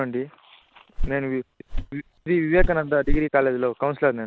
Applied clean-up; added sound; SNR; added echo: none; Walk, footsteps; 3 dB; none.